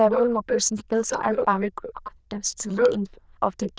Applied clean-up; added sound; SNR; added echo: neural diffusion model UNIVERSE++.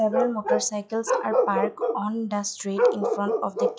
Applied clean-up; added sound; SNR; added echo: classical method log-MMSE.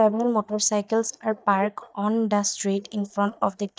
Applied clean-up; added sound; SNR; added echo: neural mask model DeepFilterNet 3.